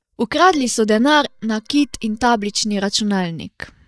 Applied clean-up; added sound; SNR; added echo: neural mask model DeepFilterNet 3.